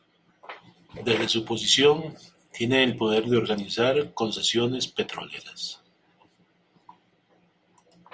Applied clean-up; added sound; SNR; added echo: none; none; none; none.